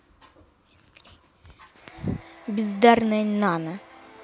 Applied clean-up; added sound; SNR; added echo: none; none; none; none.